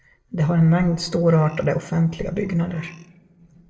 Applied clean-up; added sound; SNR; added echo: neural separator model SepFormer DNS4.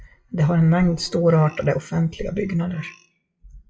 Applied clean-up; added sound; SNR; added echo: classical method WPE with log-MMSE.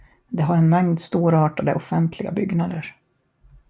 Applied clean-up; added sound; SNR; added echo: none; none; none; none.